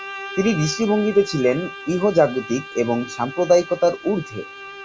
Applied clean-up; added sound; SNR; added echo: none; Bowed string instrument; 14 dB; none.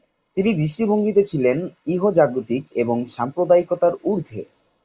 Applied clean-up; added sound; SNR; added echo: neural mask model Resemble Enhance denoiser.